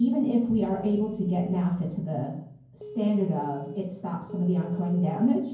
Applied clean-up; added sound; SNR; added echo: none; Telephone; 14 dB; reverberation time 0.9 s.